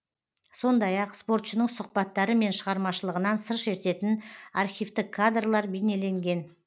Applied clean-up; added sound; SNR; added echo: none; none; none; none.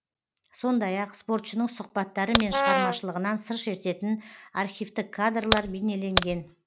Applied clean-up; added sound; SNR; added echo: none; Brass instrument + Crack; -2 dB; none.